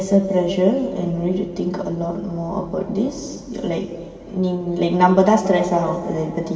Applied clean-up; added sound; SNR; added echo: none; none; none; reverberation time 2.2 s.